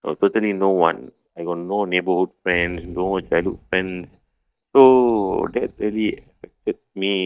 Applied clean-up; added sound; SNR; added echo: neural mask model DeepFilterNet 3.